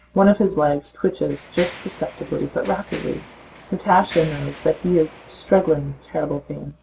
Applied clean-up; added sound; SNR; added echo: none; Mechanisms; 19 dB; none.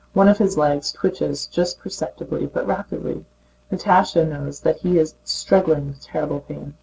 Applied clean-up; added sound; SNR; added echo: none; none; none; none.